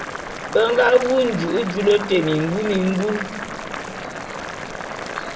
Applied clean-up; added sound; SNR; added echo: none; Boiling; 9 dB; reverberation time 0.7 s.